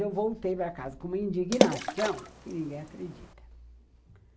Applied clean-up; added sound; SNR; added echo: none; Water / Splash, splatter; -3 dB; none.